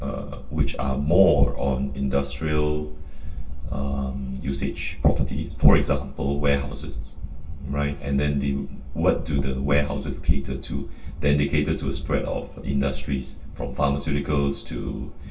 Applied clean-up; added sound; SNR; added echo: none; none; none; reverberation time 0.2 s.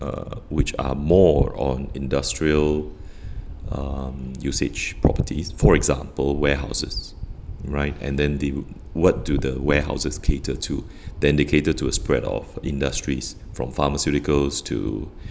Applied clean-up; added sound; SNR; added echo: none; none; none; none.